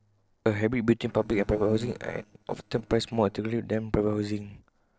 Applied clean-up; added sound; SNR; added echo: neural separator model SepFormer DNS4.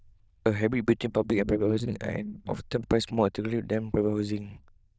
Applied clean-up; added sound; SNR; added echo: neural diffusion model UNIVERSE++.